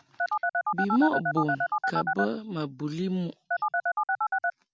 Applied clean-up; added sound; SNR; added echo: none; Telephone; -3 dB; none.